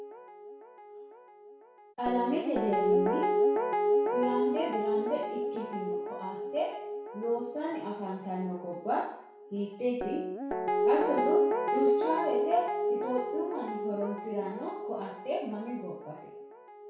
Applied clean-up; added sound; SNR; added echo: none; Guitar; -2 dB; reverberation time 0.6 s.